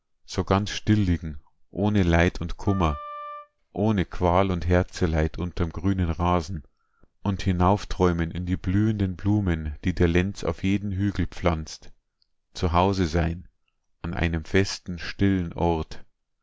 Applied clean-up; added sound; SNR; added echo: none; Wind instrument, woodwind instrument; 15 dB; none.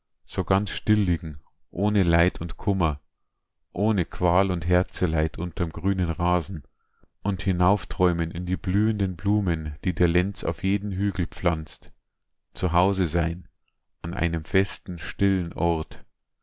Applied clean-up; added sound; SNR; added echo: none; none; none; none.